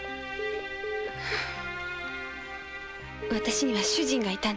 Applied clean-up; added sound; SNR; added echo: none; Telephone; 6 dB; none.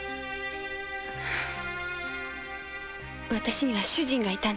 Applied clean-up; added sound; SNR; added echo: none; none; none; none.